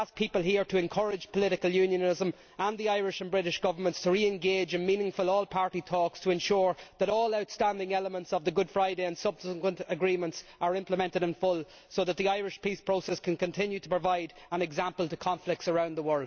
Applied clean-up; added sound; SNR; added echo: none; none; none; none.